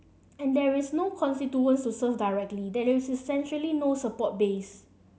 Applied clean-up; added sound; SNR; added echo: none; none; none; none.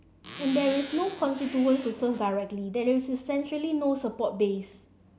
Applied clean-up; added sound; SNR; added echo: none; Zipper (clothing); 12 dB; none.